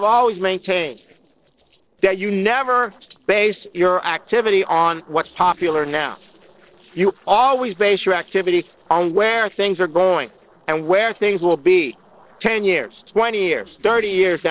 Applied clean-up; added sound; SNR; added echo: neural separator model SepFormer DNS4.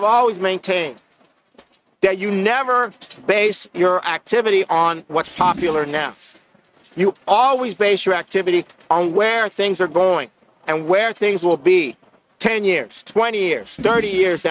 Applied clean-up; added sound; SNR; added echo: neural mask model RNNoise.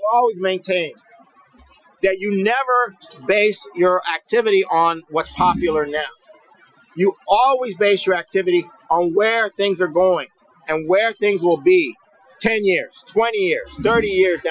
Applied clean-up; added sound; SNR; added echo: classical method Wiener filter.